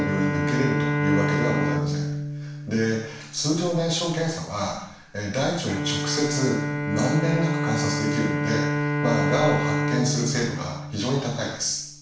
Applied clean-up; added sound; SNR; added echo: none; Bowed string instrument; 0 dB; reverberation time 0.7 s.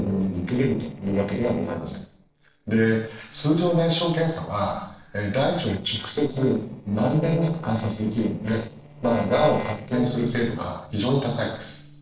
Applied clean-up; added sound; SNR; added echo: neural separator model SepFormer DNS4.